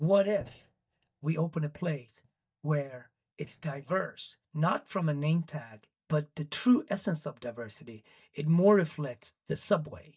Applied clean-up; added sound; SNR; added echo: neural mask model DeepFilterNet 3.